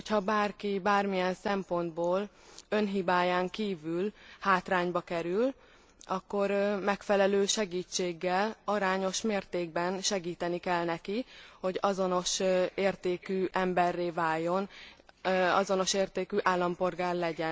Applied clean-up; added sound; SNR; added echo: none; none; none; none.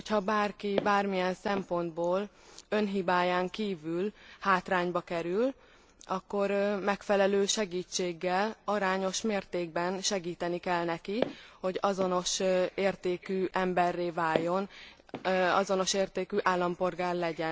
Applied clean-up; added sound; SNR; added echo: none; Walk, footsteps; 12 dB; none.